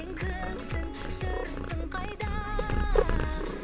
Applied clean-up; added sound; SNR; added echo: none; Purr; -3 dB; none.